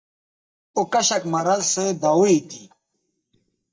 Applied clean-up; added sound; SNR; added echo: neural mask model DeepFilterNet 3.